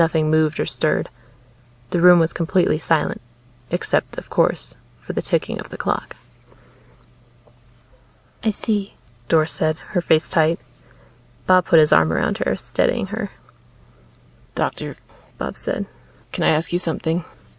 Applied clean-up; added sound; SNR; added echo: none; none; none; none.